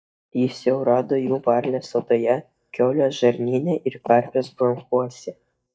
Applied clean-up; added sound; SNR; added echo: neural mask model DeepFilterNet 3.